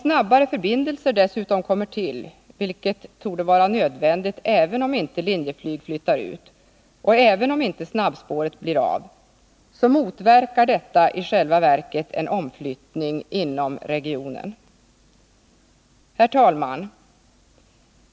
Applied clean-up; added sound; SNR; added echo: none; none; none; none.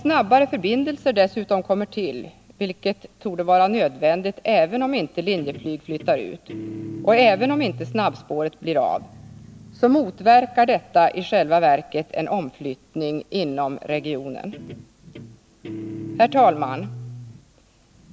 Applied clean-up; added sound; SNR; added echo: none; Guitar; 18 dB; none.